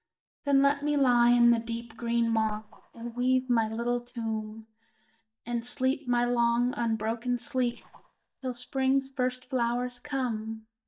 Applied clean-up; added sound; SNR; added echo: neural mask model DeepFilterNet 3.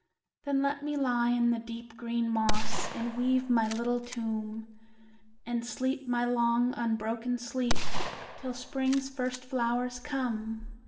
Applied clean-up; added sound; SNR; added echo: none; Gunshot, gunfire; -1 dB; reverberation time 1.1 s.